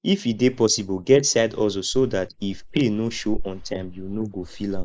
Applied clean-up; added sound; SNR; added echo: neural mask model Resemble Enhance denoiser.